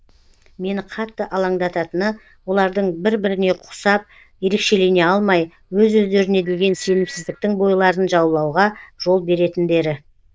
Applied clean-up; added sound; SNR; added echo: neural diffusion model UNIVERSE++.